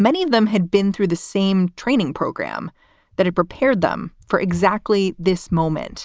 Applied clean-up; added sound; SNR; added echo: none; none; none; none.